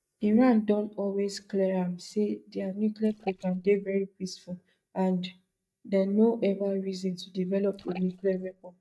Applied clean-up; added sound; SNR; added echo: neural mask model DeepFilterNet 3.